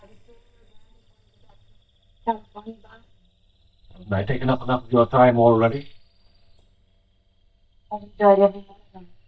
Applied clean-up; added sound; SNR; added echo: neural mask model DeepFilterNet 3.